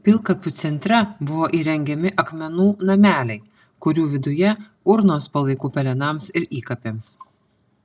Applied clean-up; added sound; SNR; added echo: none; none; none; none.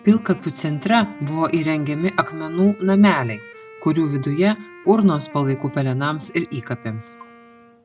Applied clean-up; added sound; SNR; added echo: none; Wind instrument, woodwind instrument; 20 dB; none.